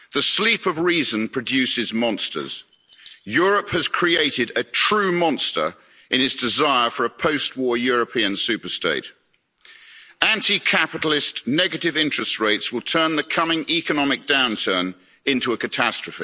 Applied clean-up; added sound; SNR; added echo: neural separator model SepFormer DNS4.